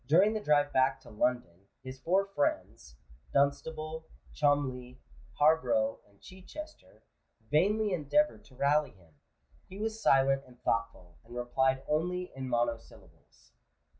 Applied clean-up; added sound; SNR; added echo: none; none; none; none.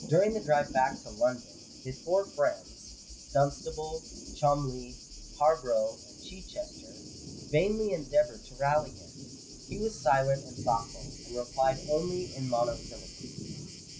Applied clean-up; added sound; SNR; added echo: none; Thunder; 13 dB; none.